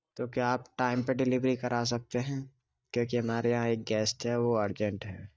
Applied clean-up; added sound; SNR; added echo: neural mask model DeepFilterNet 3.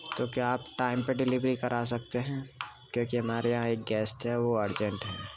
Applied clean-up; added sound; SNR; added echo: none; none; none; none.